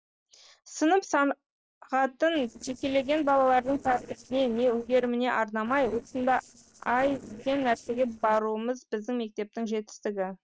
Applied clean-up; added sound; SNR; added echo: neural separator model SepFormer DNS4.